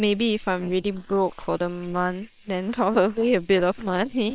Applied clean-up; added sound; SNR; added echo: neural separator model SepFormer WHAM!.